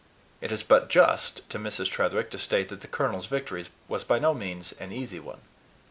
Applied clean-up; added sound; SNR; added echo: none; none; none; none.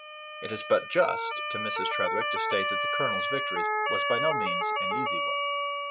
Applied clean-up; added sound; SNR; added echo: classical method spectral subtraction.